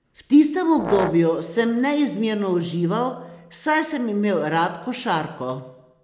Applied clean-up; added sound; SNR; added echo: none; Brass instrument; 9 dB; none.